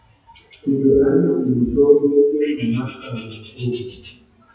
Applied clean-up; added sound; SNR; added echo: classical method WPE with log-MMSE.